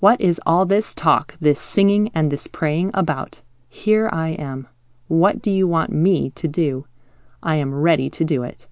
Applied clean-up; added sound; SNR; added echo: none; none; none; none.